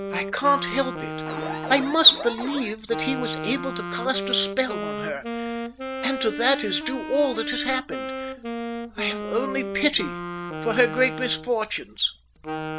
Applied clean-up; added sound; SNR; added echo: none; Wind instrument, woodwind instrument + Alarm; 7 dB; none.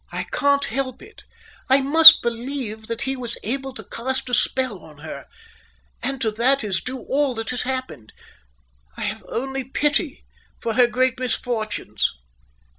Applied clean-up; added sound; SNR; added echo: none; none; none; none.